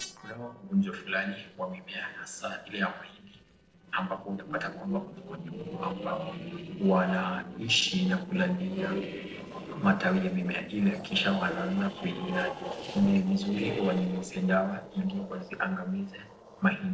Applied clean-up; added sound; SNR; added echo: neural separator model SepFormer DNS4.